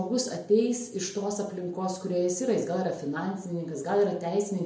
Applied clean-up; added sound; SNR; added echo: none; none; none; none.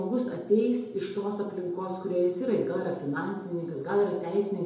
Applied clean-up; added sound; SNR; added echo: none; none; none; reverberation time 0.6 s.